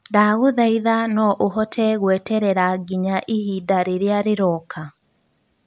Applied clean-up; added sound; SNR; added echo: none; none; none; none.